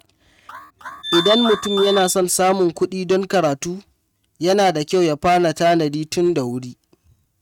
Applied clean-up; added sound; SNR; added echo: neural mask model RNNoise.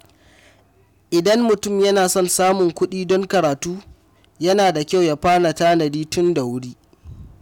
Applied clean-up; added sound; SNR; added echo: none; none; none; none.